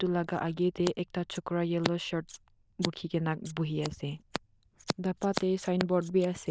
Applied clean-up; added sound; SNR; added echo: neural diffusion model UNIVERSE++.